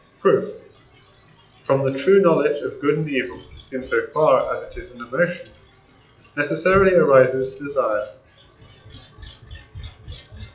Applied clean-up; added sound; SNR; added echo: classical method WPE with log-MMSE.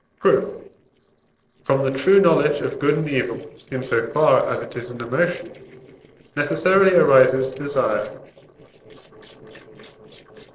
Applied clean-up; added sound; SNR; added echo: neural separator model SepFormer DNS4.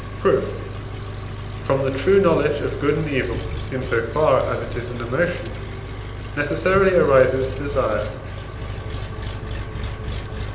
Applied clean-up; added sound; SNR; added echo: none; Engine; 7 dB; reverberation time 0.9 s.